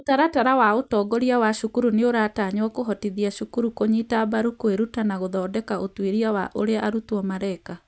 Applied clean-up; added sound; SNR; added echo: none; none; none; none.